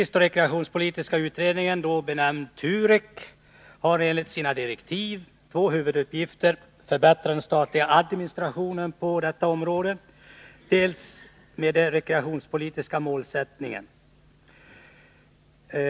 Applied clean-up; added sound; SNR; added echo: none; none; none; none.